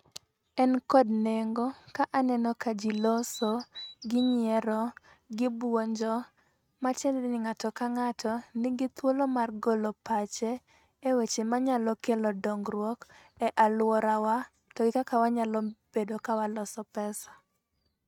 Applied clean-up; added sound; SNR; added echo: neural mask model RNNoise.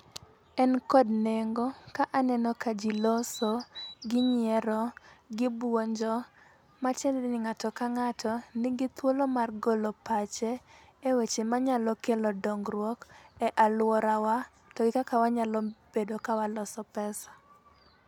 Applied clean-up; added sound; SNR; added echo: none; Bird vocalization, bird call, bird song; 16 dB; none.